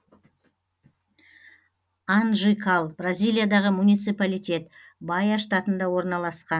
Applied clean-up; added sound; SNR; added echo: none; none; none; none.